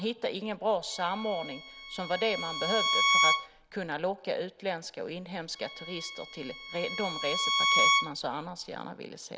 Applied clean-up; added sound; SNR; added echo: none; Bowed string instrument; -3 dB; none.